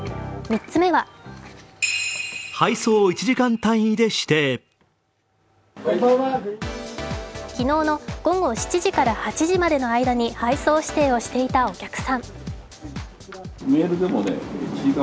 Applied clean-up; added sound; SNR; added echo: none; none; none; none.